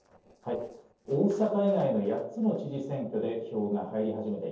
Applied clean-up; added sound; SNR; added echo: neural separator model SepFormer DNS4.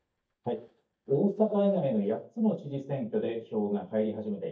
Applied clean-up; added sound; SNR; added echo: neural mask model DeepFilterNet 3.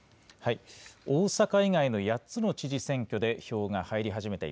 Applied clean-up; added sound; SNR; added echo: none; none; none; none.